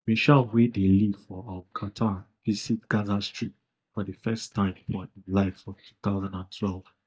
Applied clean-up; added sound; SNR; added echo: neural mask model DeepFilterNet 3.